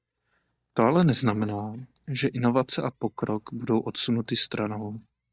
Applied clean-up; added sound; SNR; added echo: neural mask model DeepFilterNet 3.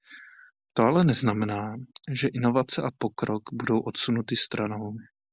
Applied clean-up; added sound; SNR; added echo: none; none; none; none.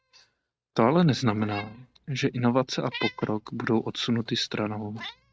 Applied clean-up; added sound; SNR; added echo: neural mask model RNNoise.